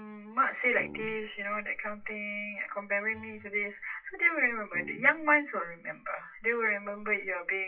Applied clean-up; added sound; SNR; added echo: classical method WPE with log-MMSE.